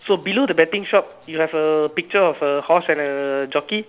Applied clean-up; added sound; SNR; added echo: none; none; none; none.